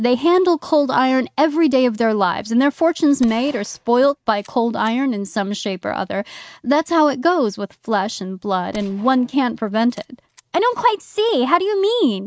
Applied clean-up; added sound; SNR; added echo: neural mask model RNNoise.